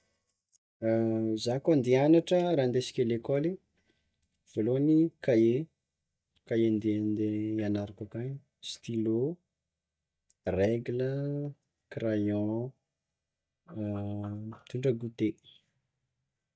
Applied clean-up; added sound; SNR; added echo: neural mask model DeepFilterNet 3.